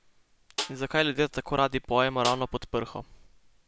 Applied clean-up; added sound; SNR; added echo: none; Snare drum; 11 dB; none.